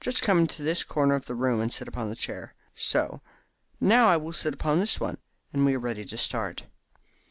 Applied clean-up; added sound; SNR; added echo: none; none; none; none.